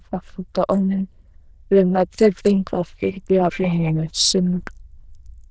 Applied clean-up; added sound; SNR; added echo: neural diffusion model UNIVERSE++.